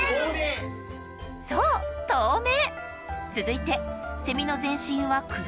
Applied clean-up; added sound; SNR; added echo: none; none; none; none.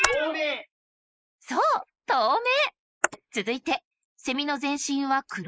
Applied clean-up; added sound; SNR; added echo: neural mask model Resemble Enhance denoiser.